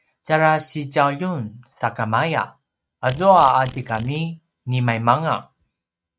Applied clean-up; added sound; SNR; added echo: neural mask model RNNoise.